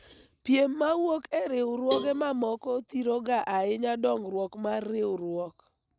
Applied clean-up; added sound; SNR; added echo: none; Cowbell; 10 dB; none.